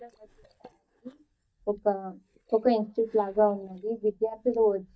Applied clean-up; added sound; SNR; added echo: neural mask model DeepFilterNet 3.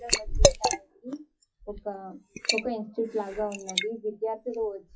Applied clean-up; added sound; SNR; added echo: classical method WPE with log-MMSE.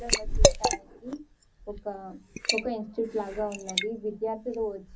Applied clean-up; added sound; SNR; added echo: none; Liquid; -5 dB; reverberation time 0.4 s.